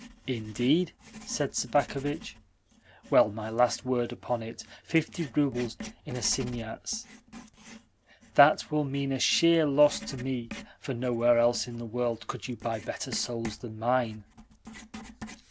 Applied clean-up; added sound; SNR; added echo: none; Writing; 18 dB; none.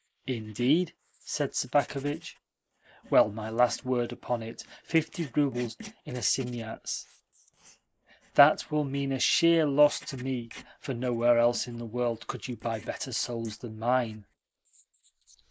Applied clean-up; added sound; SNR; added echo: neural mask model Resemble Enhance denoiser.